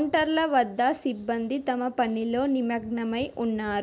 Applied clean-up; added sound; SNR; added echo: none; none; none; none.